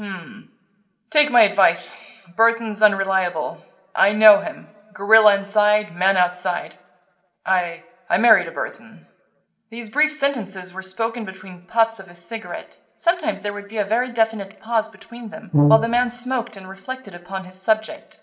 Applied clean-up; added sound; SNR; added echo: none; Brass instrument; -2 dB; reverberation time 0.6 s.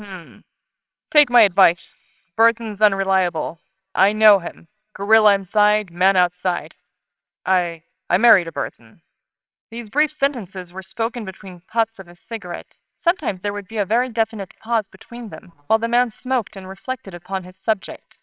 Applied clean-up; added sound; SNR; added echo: neural separator model SepFormer WHAMR!.